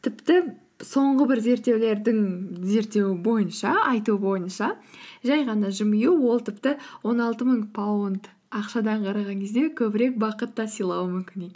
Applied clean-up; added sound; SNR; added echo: none; none; none; none.